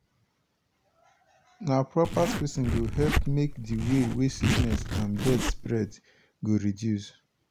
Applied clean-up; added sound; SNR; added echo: none; Zipper (clothing); 0 dB; none.